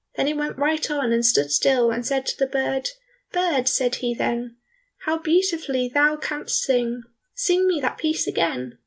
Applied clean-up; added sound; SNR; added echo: none; none; none; none.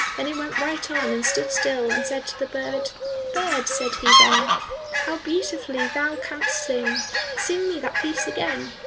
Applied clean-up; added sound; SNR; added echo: none; Fowl; -3 dB; none.